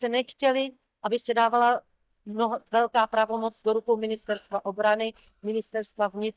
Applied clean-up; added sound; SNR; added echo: neural mask model DeepFilterNet 3.